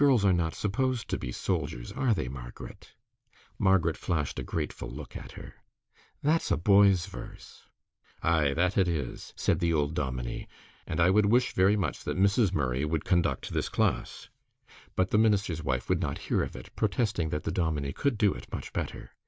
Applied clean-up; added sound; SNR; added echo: none; none; none; none.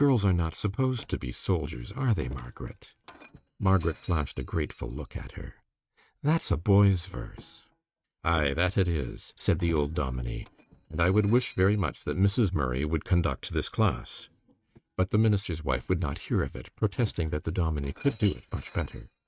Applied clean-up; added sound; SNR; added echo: neural mask model RNNoise.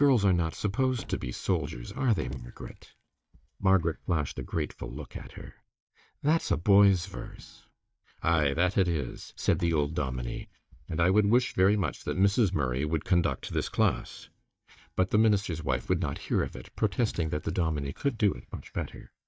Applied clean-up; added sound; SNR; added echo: neural mask model DeepFilterNet 3.